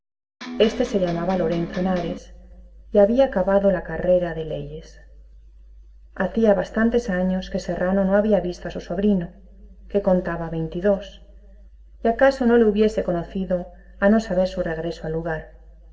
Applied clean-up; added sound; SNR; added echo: none; Electric guitar; 11 dB; reverberation time 0.7 s.